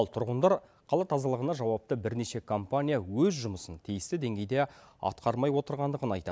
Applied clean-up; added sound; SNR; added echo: none; none; none; none.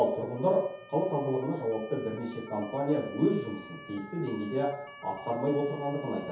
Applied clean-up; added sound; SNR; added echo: none; Motor vehicle (road) / Siren; 18 dB; reverberation time 0.6 s.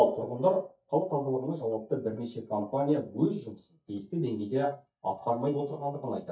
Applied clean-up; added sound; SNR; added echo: neural mask model DeepFilterNet 3.